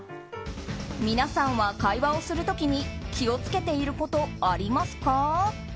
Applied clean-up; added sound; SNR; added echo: none; none; none; none.